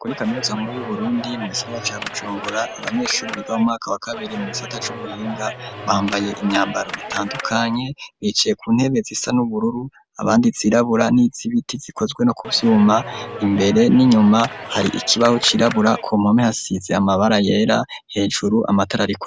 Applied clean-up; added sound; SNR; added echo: none; Clapping; 12 dB; none.